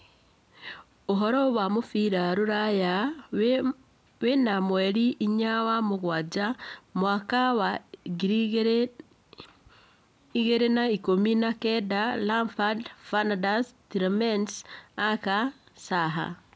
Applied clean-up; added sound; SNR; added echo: none; none; none; none.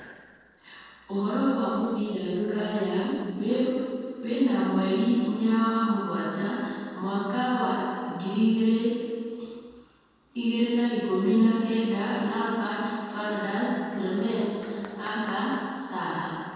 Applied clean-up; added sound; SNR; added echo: neural separator model SepFormer DNS4.